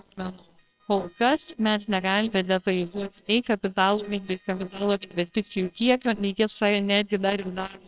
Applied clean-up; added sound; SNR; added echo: neural separator model SepFormer WHAMR!.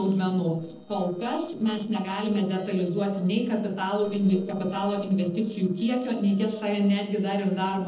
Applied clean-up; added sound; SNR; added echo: neural separator model SepFormer DNS4.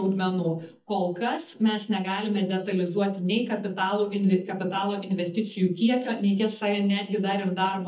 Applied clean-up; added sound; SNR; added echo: neural mask model DeepFilterNet 3.